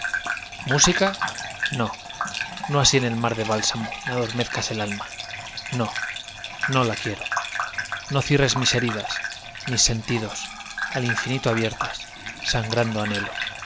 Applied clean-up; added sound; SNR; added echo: none; Bathtub (filling or washing) / Gurgling; 5 dB; none.